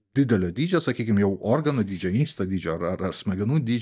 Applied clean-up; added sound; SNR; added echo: neural mask model DeepFilterNet 3.